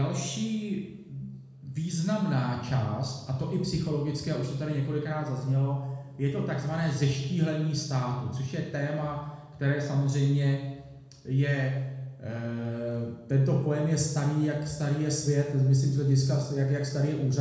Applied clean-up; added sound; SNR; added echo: none; none; none; reverberation time 1.0 s.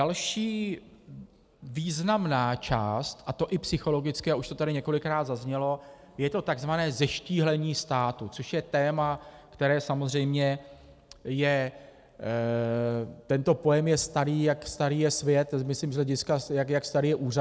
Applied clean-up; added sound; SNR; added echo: none; none; none; none.